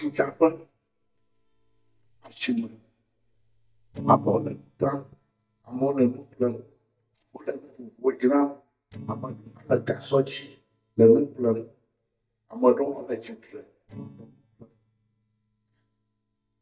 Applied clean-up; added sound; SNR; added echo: neural mask model DeepFilterNet 3.